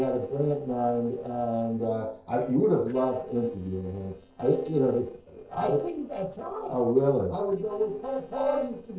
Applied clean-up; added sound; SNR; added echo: neural separator model SepFormer DNS4.